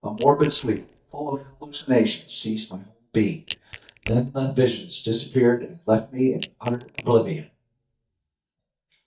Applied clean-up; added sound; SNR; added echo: neural mask model DeepFilterNet 3.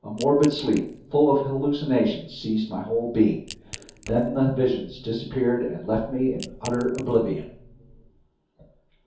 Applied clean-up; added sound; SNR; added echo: none; Crack / Crushing; 19 dB; reverberation time 0.6 s.